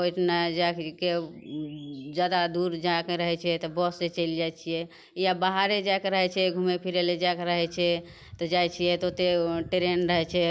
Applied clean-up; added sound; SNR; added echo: none; none; none; none.